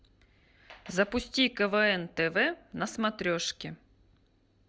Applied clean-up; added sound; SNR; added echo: none; none; none; none.